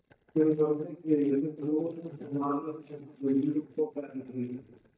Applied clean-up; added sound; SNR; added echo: neural mask model DeepFilterNet 3.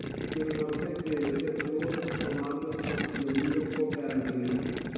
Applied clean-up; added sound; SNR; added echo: none; Gurgling; 4 dB; reverberation time 2.2 s.